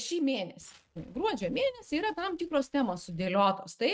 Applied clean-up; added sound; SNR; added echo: neural mask model RNNoise.